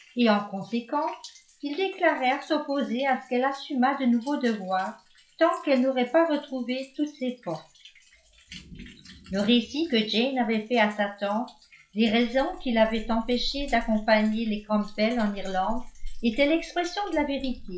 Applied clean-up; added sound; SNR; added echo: classical method log-MMSE.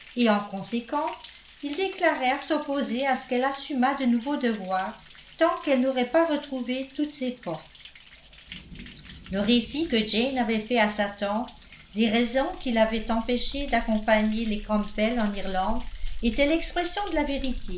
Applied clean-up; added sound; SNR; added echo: none; Thunder; 11 dB; none.